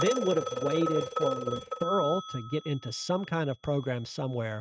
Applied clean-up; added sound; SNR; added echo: neural mask model RNNoise.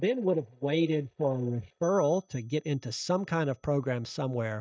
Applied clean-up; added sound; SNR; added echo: neural mask model DeepFilterNet 3.